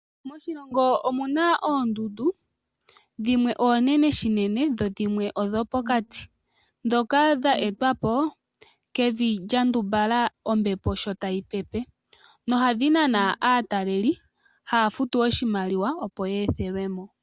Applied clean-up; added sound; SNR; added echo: none; Brass instrument; 15 dB; none.